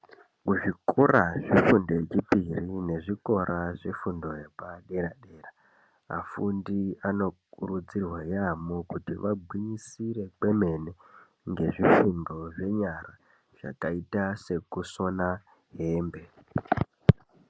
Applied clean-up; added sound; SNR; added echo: none; none; none; none.